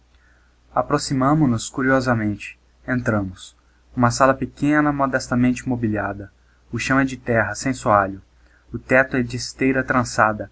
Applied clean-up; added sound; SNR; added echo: none; none; none; none.